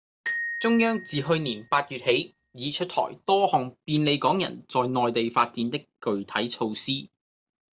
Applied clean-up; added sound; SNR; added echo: none; Glockenspiel; 11 dB; none.